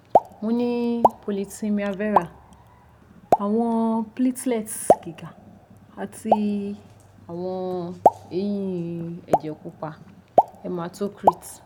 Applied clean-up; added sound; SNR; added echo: none; Explosion; -2 dB; none.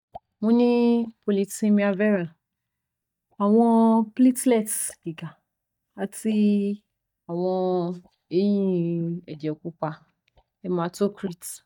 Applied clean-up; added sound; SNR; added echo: neural mask model DeepFilterNet 3.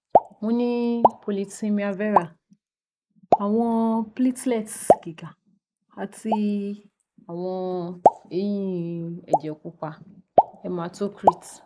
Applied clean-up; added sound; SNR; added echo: neural mask model Resemble Enhance denoiser.